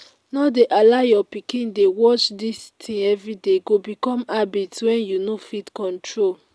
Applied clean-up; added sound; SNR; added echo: none; none; none; none.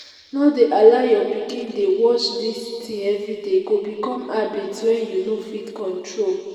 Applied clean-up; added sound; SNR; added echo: none; none; none; reverberation time 2.2 s.